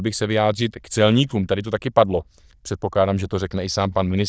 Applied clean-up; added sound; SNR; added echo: neural diffusion model UNIVERSE++.